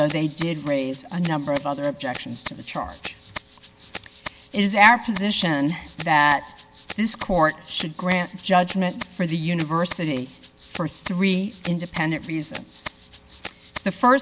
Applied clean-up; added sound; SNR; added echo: none; Rattle (instrument); 11 dB; none.